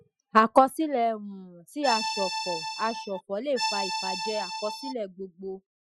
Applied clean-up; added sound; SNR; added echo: classical method Wiener filter.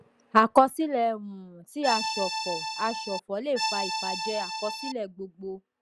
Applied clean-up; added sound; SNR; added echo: none; Accordion; 3 dB; none.